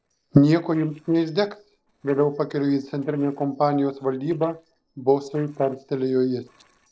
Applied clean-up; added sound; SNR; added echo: neural separator model SepFormer DNS4.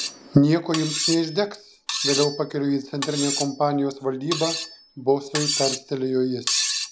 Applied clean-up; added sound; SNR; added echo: none; Cutlery, silverware; 5 dB; none.